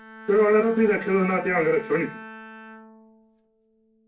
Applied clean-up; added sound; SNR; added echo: none; Bowed string instrument; 17 dB; reverberation time 0.3 s.